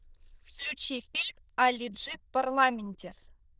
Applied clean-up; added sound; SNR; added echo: neural diffusion model UNIVERSE++.